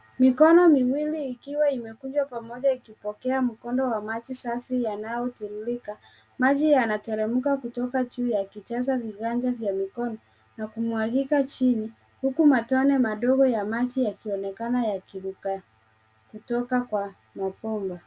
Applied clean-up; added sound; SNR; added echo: none; none; none; none.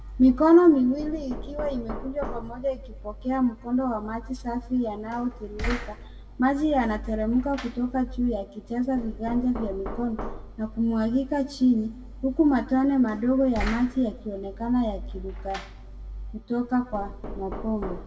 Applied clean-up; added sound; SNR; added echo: none; Knock; 11 dB; reverberation time 1.4 s.